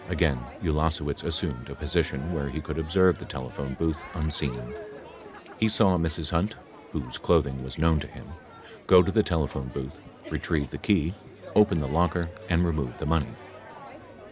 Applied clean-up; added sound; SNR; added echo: none; Crowd; 17 dB; none.